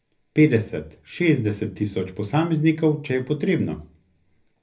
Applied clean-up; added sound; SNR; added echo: none; none; none; reverberation time 0.3 s.